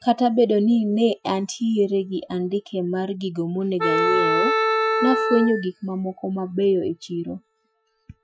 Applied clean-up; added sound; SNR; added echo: classical method Wiener filter.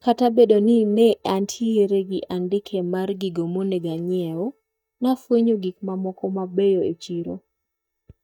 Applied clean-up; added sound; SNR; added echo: neural mask model DeepFilterNet 3.